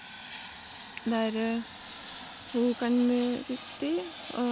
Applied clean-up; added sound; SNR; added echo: none; Fixed-wing aircraft, airplane; 14 dB; none.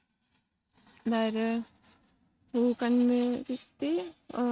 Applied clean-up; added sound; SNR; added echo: neural mask model RNNoise.